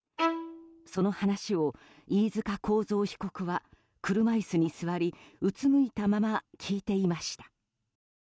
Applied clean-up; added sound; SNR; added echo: neural mask model RNNoise.